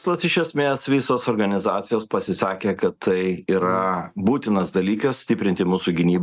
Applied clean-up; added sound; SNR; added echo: neural mask model RNNoise.